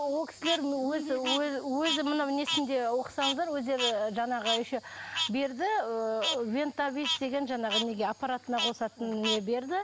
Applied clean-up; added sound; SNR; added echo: none; Frog; 6 dB; none.